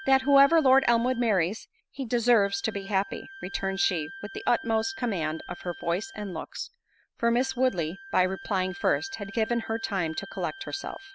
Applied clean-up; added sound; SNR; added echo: none; Wind instrument, woodwind instrument; 17 dB; none.